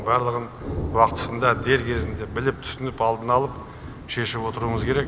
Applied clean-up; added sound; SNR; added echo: none; Thunder; 9 dB; none.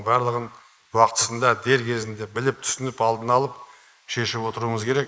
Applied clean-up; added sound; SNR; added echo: neural mask model Resemble Enhance denoiser.